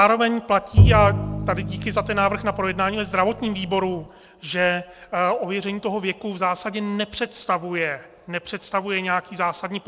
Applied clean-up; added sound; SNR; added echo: none; Bowed string instrument; -1 dB; none.